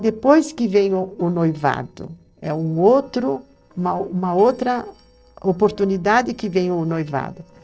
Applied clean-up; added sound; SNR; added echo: neural separator model SepFormer DNS4.